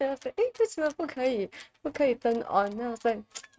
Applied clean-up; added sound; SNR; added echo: neural mask model RNNoise.